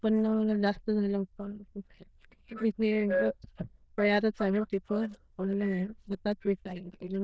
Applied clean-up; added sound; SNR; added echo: neural diffusion model UNIVERSE++.